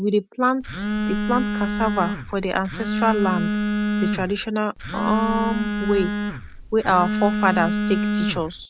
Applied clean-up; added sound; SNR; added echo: none; Telephone; 1 dB; none.